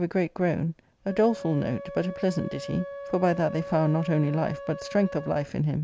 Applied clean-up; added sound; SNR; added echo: none; Wind instrument, woodwind instrument; 13 dB; none.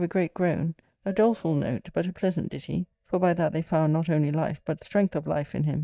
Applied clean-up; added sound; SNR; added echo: neural mask model DeepFilterNet 3.